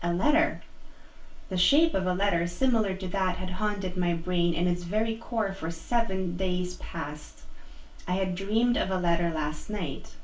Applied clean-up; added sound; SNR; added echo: none; none; none; reverberation time 0.3 s.